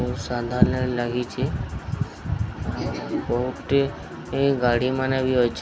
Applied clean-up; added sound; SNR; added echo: none; none; none; none.